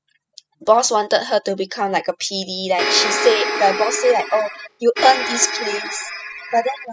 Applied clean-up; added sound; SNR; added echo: classical method spectral subtraction.